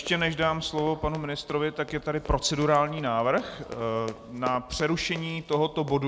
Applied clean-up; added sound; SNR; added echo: none; Run; 19 dB; none.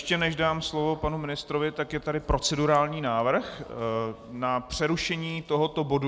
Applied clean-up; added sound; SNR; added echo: none; none; none; none.